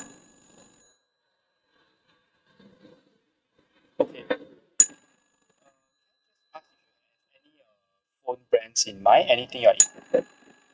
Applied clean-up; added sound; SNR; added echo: neural mask model RNNoise.